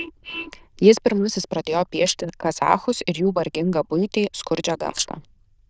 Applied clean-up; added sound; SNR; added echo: neural diffusion model UNIVERSE++.